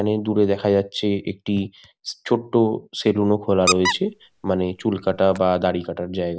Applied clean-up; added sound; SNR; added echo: none; Squeak; 6 dB; none.